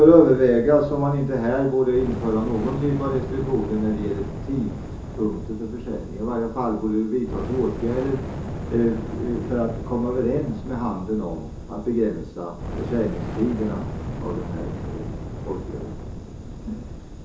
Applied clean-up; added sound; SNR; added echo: none; Fire; 9 dB; reverberation time 0.7 s.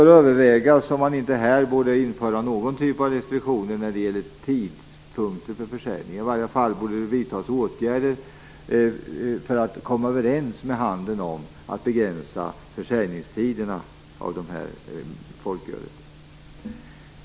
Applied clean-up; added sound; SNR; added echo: none; none; none; none.